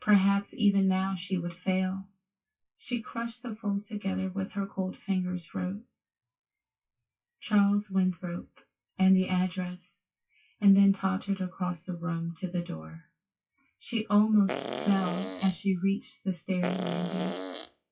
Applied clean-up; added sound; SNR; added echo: classical method WPE with log-MMSE.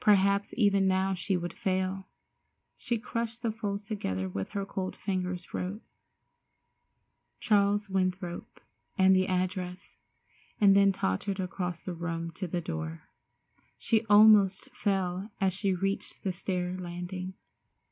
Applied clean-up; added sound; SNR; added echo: none; none; none; none.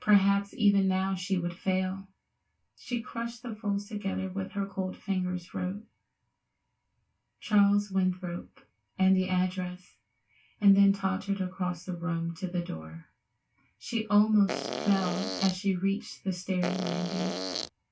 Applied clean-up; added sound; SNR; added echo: none; Fart; 4 dB; reverberation time 0.2 s.